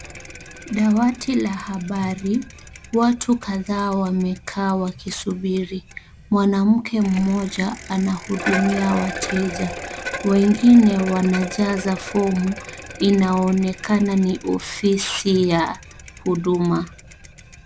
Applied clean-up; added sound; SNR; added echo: none; Bicycle; 14 dB; none.